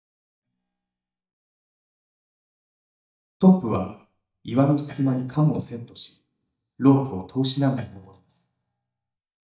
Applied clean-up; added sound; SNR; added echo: neural mask model DeepFilterNet 3.